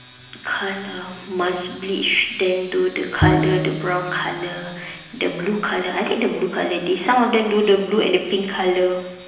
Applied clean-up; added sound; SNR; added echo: none; Bowed string instrument; 4 dB; reverberation time 1.0 s.